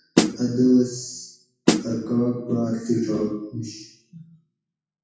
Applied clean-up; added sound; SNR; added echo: classical method WPE with log-MMSE.